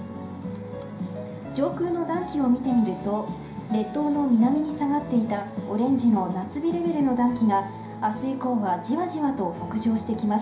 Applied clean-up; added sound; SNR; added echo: none; none; none; reverberation time 0.5 s.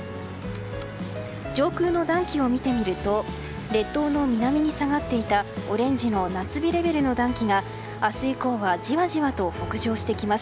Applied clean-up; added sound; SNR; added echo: none; none; none; none.